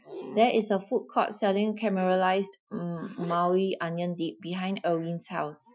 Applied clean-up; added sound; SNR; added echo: classical method Wiener filter.